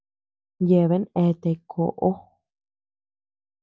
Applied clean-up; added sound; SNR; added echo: none; none; none; none.